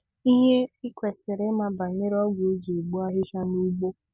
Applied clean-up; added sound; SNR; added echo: none; none; none; none.